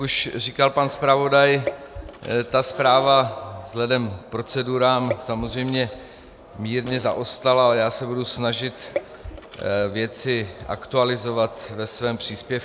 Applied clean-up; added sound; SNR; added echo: none; Fart + Water / Splash, splatter; 15 dB; none.